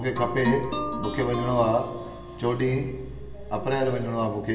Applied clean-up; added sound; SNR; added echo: none; Guitar; 6 dB; reverberation time 1.1 s.